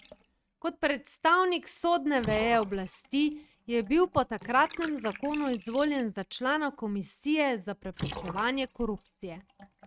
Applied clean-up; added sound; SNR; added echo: neural mask model RNNoise.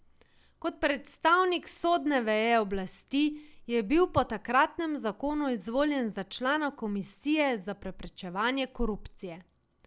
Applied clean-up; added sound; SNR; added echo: none; none; none; none.